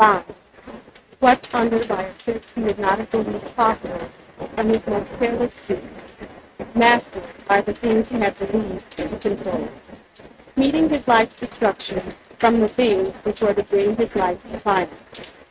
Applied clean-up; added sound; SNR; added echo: neural mask model RNNoise.